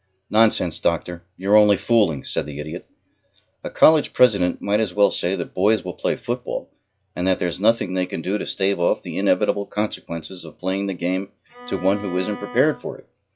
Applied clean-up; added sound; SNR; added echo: classical method log-MMSE.